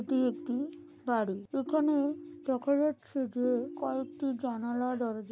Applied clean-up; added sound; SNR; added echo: none; Ringtone; 14 dB; none.